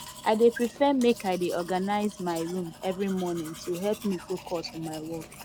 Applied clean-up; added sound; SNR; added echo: none; Domestic sounds, home sounds; 17 dB; none.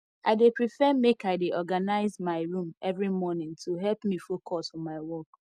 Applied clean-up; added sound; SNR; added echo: none; none; none; none.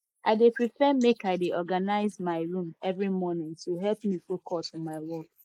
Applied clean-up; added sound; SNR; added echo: neural mask model Resemble Enhance denoiser.